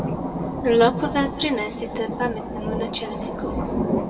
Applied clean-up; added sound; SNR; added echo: none; Thunder; 3 dB; reverberation time 1.4 s.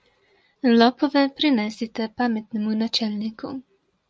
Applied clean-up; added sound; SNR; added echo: none; none; none; none.